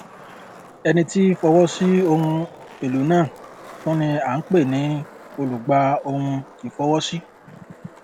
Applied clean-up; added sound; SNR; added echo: none; Skateboard; 20 dB; none.